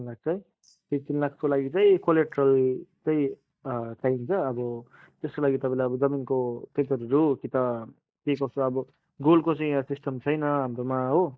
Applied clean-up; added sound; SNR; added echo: neural mask model DeepFilterNet 3.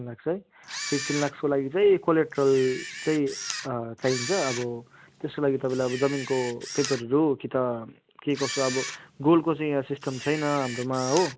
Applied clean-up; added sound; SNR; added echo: none; Camera; 11 dB; none.